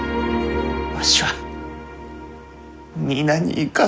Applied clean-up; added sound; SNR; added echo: none; none; none; none.